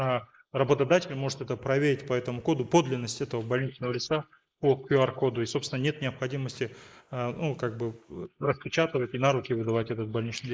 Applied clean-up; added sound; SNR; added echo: neural mask model Resemble Enhance denoiser.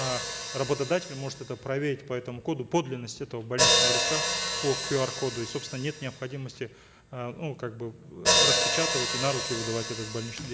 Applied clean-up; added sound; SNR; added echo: none; Hi-hat; -2 dB; none.